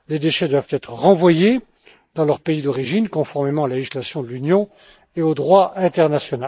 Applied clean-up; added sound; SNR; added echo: neural mask model Resemble Enhance denoiser.